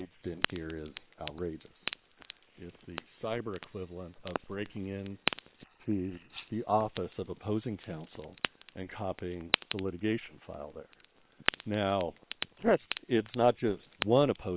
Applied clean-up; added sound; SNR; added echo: neural separator model SepFormer WHAM!.